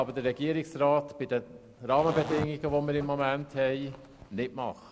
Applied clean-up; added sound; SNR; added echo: none; Zipper (clothing); 14 dB; none.